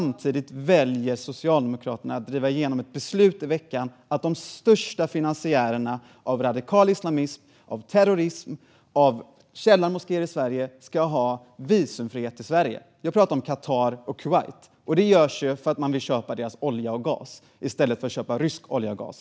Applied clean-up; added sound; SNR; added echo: none; none; none; none.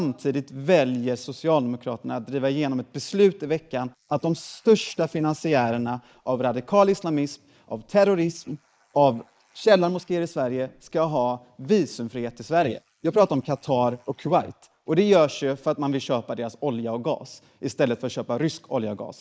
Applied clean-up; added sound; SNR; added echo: neural mask model Resemble Enhance denoiser.